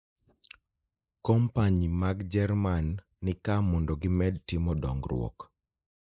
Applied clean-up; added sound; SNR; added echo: neural mask model Resemble Enhance denoiser.